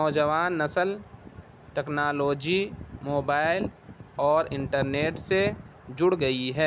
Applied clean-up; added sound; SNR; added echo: none; none; none; none.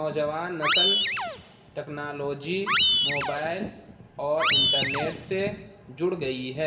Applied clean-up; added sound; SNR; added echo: none; Animal; -3 dB; reverberation time 1.6 s.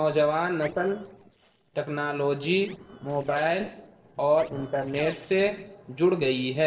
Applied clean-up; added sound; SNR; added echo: neural separator model SepFormer DNS4.